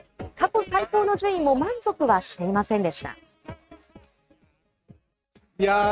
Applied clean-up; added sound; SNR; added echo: neural mask model RNNoise.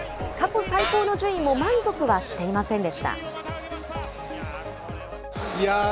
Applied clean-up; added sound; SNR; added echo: none; Cupboard open or close; 2 dB; none.